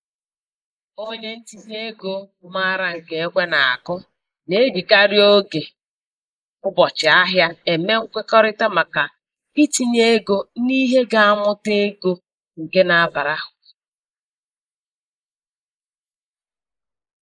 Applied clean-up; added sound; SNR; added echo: neural mask model Resemble Enhance denoiser.